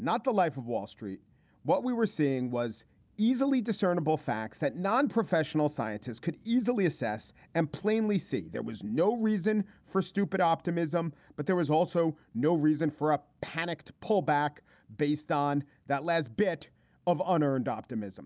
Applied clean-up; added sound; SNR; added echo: none; none; none; none.